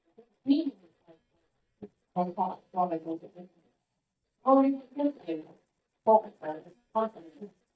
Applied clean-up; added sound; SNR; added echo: neural mask model DeepFilterNet 3.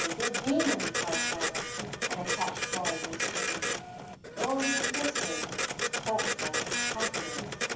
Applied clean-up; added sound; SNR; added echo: none; Printer; -4 dB; reverberation time 0.3 s.